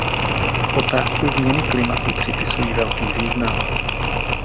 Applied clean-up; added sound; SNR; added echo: none; Mechanisms; -3 dB; none.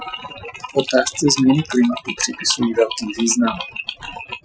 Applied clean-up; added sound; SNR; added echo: classical method Wiener filter.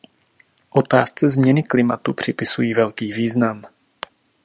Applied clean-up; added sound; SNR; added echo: none; none; none; none.